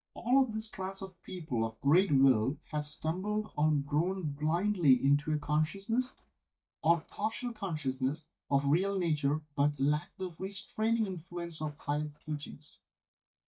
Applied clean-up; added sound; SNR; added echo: neural mask model DeepFilterNet 3.